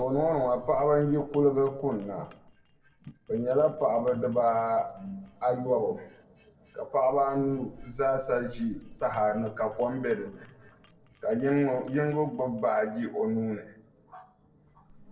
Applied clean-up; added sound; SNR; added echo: neural separator model SepFormer DNS4.